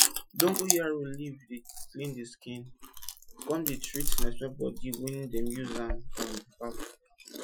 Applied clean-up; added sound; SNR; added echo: classical method Wiener filter.